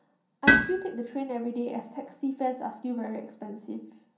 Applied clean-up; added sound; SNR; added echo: none; Tools; -3 dB; reverberation time 0.6 s.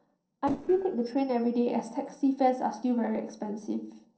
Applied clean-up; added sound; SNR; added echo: neural separator model SepFormer DNS4.